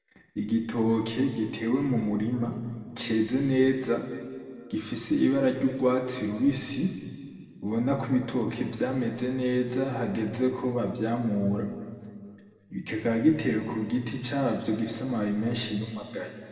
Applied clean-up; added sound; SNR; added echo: none; none; none; reverberation time 2.0 s.